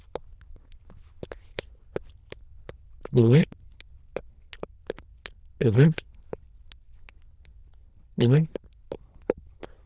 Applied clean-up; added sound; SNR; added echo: neural diffusion model UNIVERSE++.